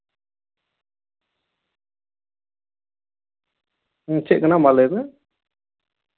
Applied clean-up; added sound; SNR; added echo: none; none; none; none.